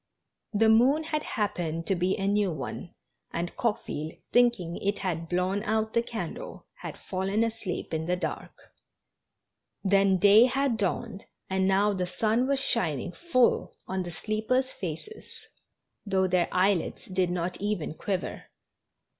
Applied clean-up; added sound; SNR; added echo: none; none; none; none.